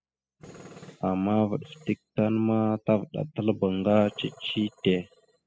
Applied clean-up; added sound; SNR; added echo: classical method spectral subtraction.